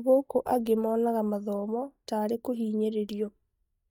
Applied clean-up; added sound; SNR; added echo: neural mask model DeepFilterNet 3.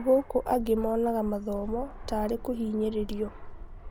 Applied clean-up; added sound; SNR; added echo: none; Fixed-wing aircraft, airplane; 11 dB; none.